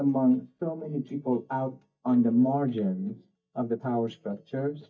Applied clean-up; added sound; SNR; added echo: neural mask model DeepFilterNet 3.